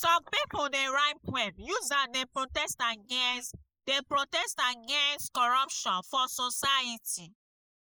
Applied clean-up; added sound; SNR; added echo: neural mask model Resemble Enhance denoiser.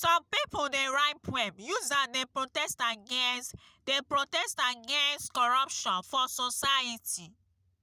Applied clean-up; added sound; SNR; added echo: none; none; none; none.